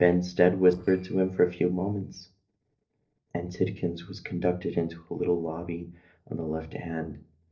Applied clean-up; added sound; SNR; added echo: neural separator model SepFormer DNS4.